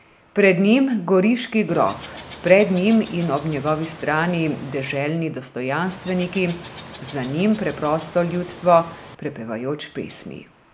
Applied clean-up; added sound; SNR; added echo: none; Water / Bird; 16 dB; none.